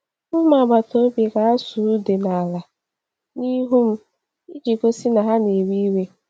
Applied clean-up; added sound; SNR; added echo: none; none; none; none.